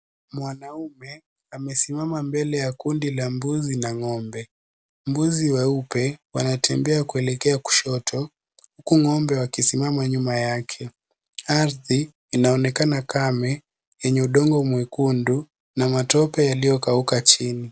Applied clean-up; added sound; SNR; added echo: none; none; none; none.